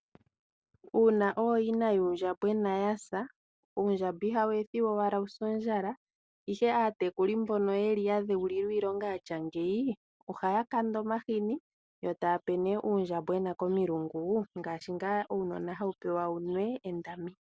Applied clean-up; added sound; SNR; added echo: none; none; none; none.